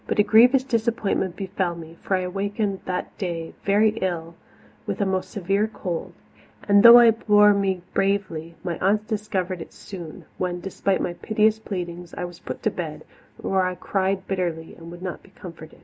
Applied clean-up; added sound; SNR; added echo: none; none; none; none.